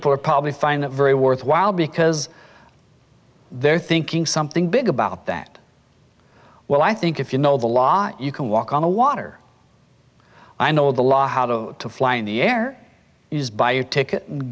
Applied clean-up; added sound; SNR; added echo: none; none; none; none.